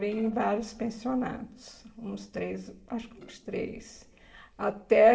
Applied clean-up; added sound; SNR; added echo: neural separator model SepFormer DNS4.